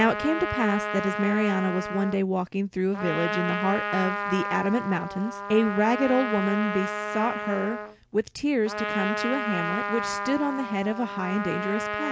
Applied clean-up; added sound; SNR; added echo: none; Trumpet; 5 dB; none.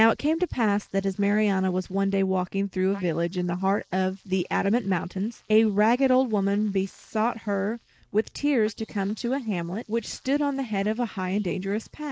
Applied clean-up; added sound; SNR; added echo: neural mask model Resemble Enhance denoiser.